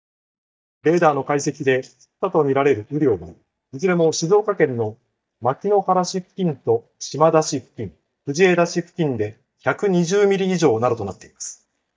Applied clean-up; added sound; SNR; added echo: neural mask model DeepFilterNet 3.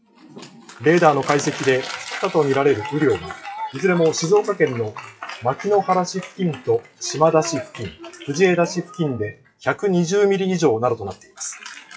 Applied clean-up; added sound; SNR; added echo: classical method WPE with log-MMSE.